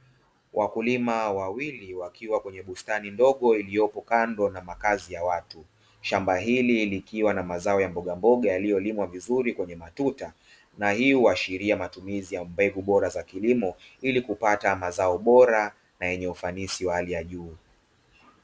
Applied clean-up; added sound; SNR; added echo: none; none; none; none.